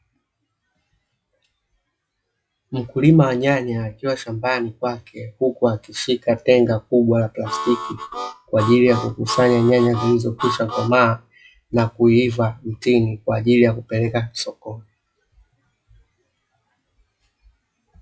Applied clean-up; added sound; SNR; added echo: classical method log-MMSE.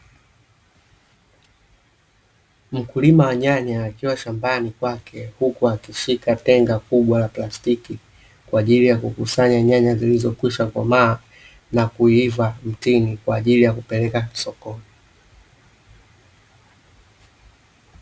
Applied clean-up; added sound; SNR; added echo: none; none; none; none.